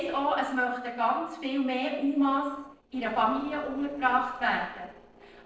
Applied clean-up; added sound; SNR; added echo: neural separator model SepFormer DNS4.